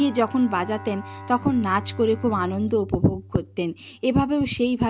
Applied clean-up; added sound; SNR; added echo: none; Bowed string instrument; 15 dB; none.